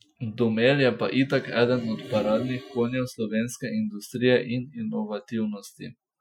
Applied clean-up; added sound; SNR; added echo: classical method Wiener filter.